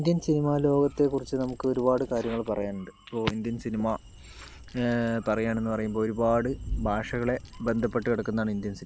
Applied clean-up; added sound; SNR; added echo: none; Wind + Thunder / Rain; 15 dB; none.